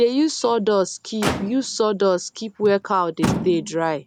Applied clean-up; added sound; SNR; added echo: none; Motor vehicle (road); 9 dB; none.